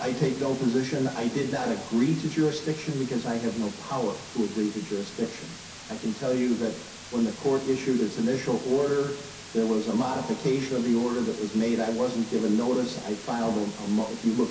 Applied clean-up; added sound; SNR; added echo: none; Water; 16 dB; reverberation time 0.3 s.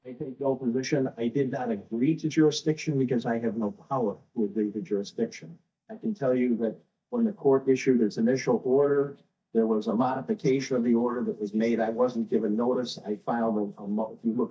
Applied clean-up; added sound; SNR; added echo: neural mask model DeepFilterNet 3.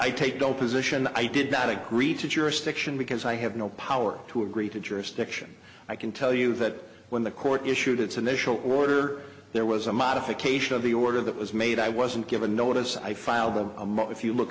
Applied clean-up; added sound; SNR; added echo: none; none; none; none.